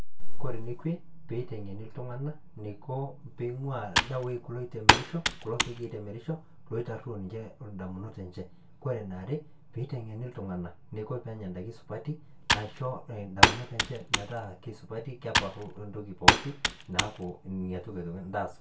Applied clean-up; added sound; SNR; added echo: none; Computer keyboard; -3 dB; reverberation time 0.2 s.